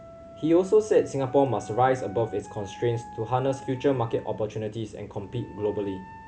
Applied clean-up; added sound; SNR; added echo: none; Wind instrument, woodwind instrument; 19 dB; none.